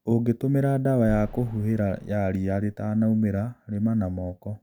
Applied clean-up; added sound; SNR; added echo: none; Boom; 15 dB; none.